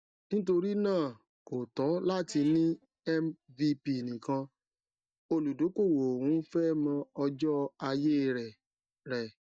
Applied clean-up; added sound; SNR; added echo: neural mask model DeepFilterNet 3.